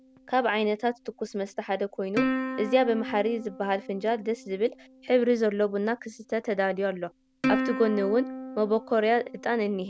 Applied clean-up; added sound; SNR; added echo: none; Plucked string instrument; 8 dB; none.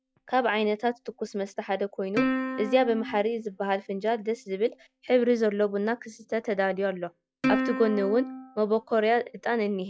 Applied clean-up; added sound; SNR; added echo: classical method log-MMSE.